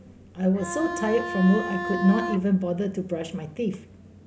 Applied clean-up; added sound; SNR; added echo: none; Bowed string instrument; 7 dB; none.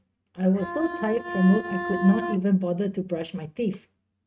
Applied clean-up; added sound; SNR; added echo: neural mask model RNNoise.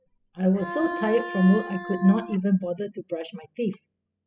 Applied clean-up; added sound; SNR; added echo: classical method spectral subtraction.